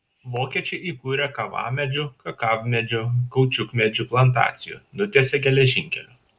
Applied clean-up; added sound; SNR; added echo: none; none; none; none.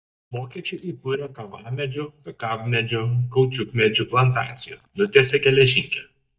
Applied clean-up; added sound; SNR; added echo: neural mask model DeepFilterNet 3.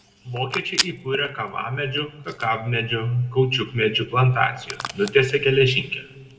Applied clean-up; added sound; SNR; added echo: none; Packing tape, duct tape / Tearing; 13 dB; reverberation time 1.2 s.